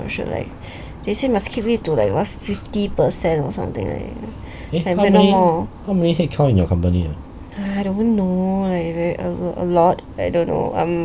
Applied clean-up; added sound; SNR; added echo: none; none; none; none.